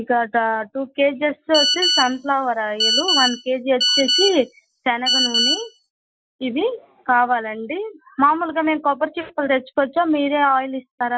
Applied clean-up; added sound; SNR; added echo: classical method Wiener filter.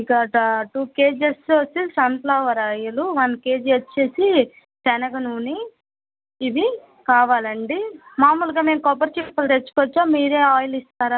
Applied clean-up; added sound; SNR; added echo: none; none; none; none.